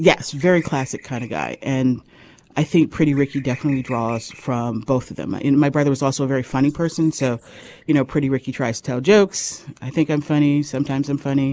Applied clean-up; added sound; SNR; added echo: neural mask model Resemble Enhance denoiser.